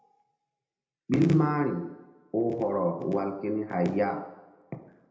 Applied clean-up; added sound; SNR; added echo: none; none; none; reverberation time 0.9 s.